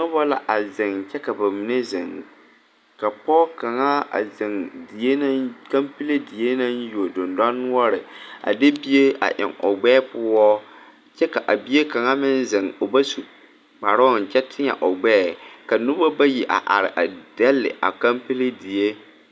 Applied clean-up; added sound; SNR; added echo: none; none; none; none.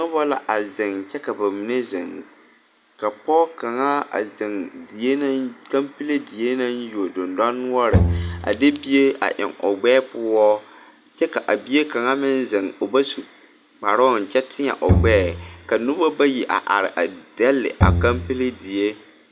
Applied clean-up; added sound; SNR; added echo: none; Bowed string instrument; 1 dB; none.